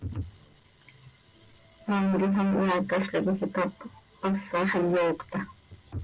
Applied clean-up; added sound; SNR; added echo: none; none; none; none.